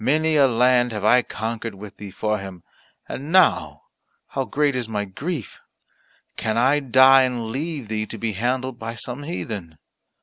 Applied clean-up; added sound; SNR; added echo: none; none; none; none.